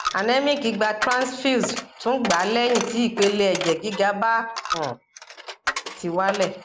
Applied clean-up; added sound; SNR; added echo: none; Coin (dropping); 8 dB; none.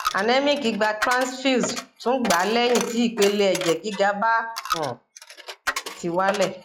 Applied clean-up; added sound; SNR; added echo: classical method log-MMSE.